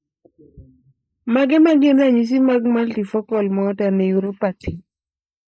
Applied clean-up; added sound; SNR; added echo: neural mask model Resemble Enhance denoiser.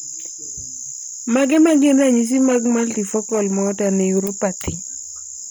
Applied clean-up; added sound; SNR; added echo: none; none; none; none.